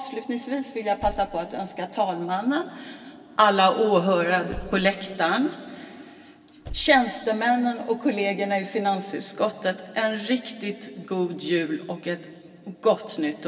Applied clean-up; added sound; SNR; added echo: none; Slam / Car; 16 dB; reverberation time 2.5 s.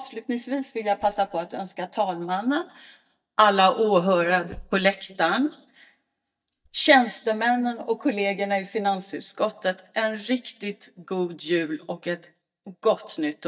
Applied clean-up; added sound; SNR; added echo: neural mask model DeepFilterNet 3.